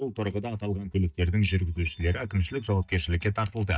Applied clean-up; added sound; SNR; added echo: neural mask model DeepFilterNet 3.